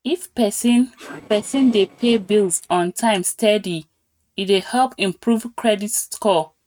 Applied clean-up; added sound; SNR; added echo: neural mask model RNNoise.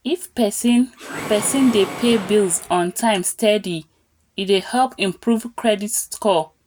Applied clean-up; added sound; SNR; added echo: none; Mechanisms; 12 dB; none.